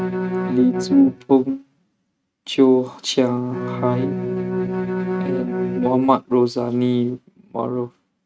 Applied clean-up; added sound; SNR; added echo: neural mask model RNNoise.